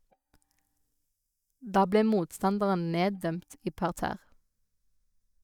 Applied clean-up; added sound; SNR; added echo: neural mask model DeepFilterNet 3.